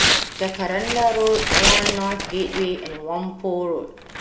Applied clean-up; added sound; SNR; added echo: none; Tearing; 0 dB; reverberation time 0.4 s.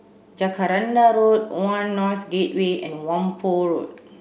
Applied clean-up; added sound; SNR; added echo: none; none; none; none.